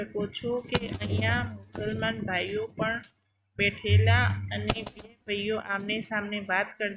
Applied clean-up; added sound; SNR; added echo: neural mask model RNNoise.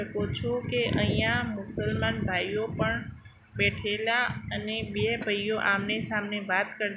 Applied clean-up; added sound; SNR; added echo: none; none; none; none.